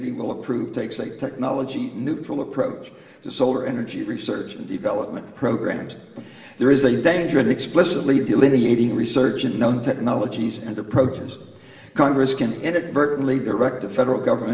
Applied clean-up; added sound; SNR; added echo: none; none; none; reverberation time 2.9 s.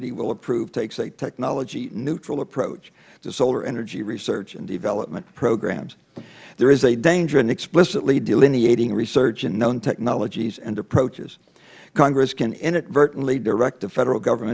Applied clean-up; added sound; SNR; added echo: none; none; none; none.